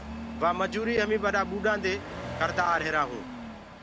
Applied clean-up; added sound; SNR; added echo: none; Engine starting / Accelerating, revving, vroom / Motor vehicle (road); 9 dB; none.